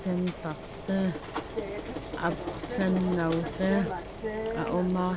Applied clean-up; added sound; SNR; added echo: none; Boiling; 11 dB; none.